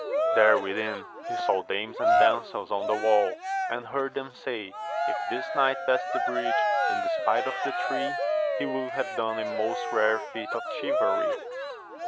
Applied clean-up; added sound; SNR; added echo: none; Cheering; -1 dB; none.